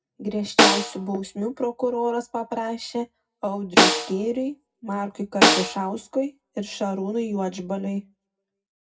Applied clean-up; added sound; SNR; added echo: none; Snare drum; -5 dB; reverberation time 0.4 s.